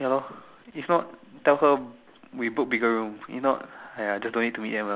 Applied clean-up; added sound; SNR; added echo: none; none; none; none.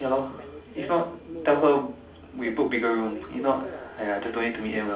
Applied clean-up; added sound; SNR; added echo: none; Subway, metro, underground; 13 dB; reverberation time 0.4 s.